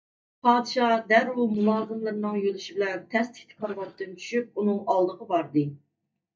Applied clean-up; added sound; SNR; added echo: neural mask model DeepFilterNet 3.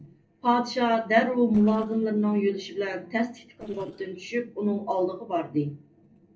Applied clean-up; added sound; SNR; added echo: neural separator model SepFormer DNS4.